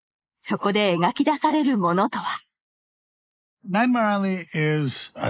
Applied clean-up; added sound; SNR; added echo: neural mask model Resemble Enhance denoiser.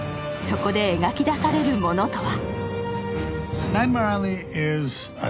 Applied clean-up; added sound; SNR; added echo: none; none; none; none.